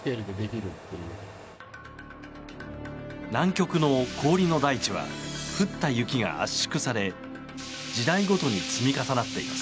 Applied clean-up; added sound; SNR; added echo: none; none; none; none.